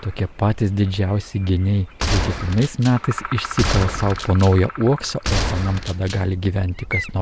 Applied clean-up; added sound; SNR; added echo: none; Gunshot, gunfire; 6 dB; none.